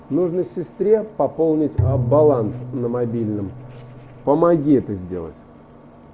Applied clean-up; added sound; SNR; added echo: none; Bowed string instrument; 6 dB; none.